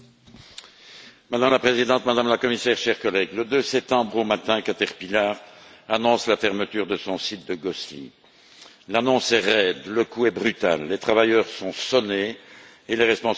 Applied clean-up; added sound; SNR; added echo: none; none; none; none.